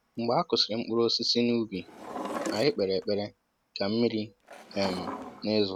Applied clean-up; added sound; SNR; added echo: none; Drawer open or close; 13 dB; none.